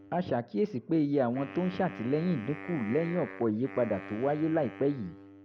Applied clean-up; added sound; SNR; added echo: none; Wind instrument, woodwind instrument; 15 dB; none.